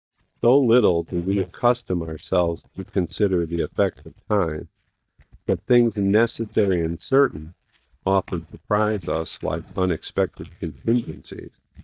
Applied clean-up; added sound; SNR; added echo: neural mask model DeepFilterNet 3.